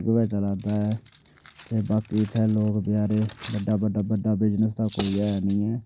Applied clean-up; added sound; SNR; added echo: none; Cutlery, silverware; 16 dB; none.